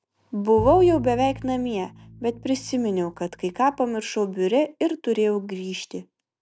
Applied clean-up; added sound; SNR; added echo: none; Bowed string instrument; 14 dB; none.